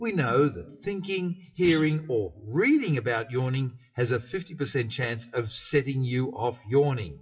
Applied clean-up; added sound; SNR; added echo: classical method WPE with log-MMSE.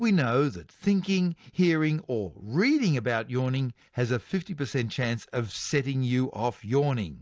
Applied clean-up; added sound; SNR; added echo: none; none; none; none.